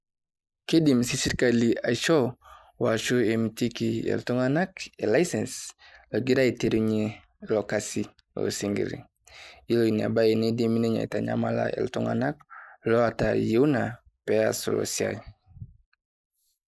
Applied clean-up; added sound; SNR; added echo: neural mask model Resemble Enhance denoiser.